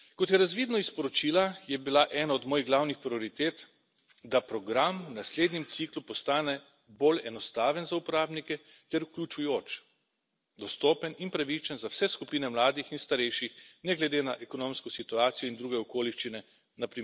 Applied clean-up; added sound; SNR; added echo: none; none; none; none.